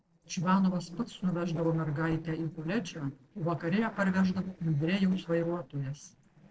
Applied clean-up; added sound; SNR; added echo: neural separator model SepFormer DNS4.